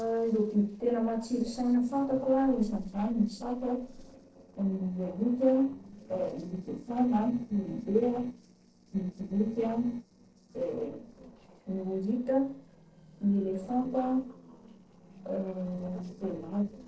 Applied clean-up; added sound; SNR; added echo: neural separator model SepFormer DNS4.